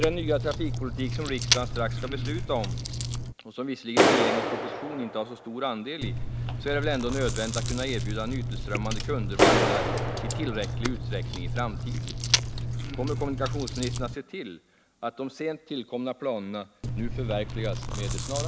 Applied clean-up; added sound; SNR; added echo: none; Clapping + Chewing, mastication; -3 dB; none.